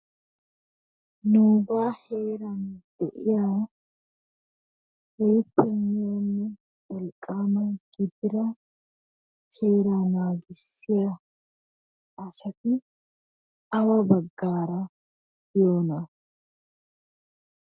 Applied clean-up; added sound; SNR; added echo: none; none; none; none.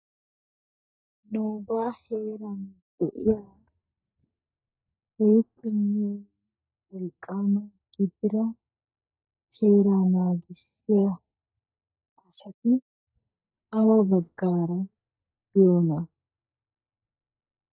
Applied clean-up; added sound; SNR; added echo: neural mask model DeepFilterNet 3.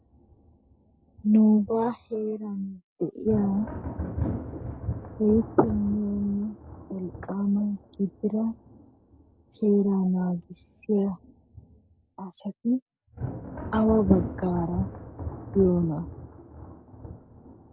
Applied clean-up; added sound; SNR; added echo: none; Thunder; 10 dB; none.